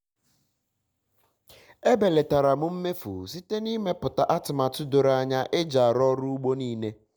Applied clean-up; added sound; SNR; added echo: none; none; none; none.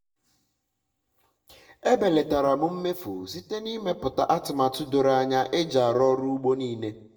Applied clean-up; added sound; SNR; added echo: none; none; none; reverberation time 0.5 s.